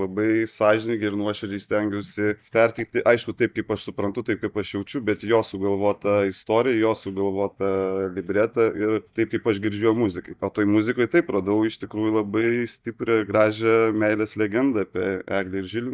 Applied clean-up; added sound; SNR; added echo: neural mask model DeepFilterNet 3.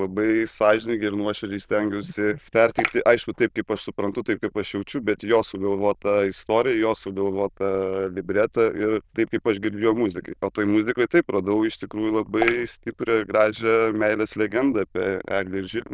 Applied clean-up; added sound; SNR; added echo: neural diffusion model UNIVERSE++.